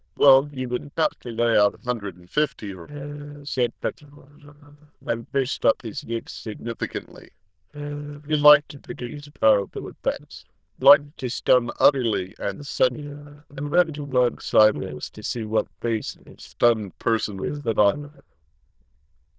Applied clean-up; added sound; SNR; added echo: neural diffusion model UNIVERSE++.